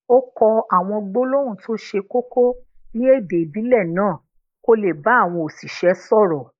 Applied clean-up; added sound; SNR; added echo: neural mask model Resemble Enhance denoiser.